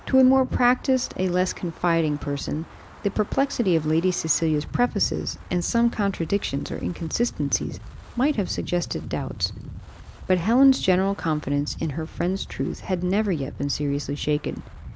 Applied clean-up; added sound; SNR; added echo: none; Wind; 15 dB; none.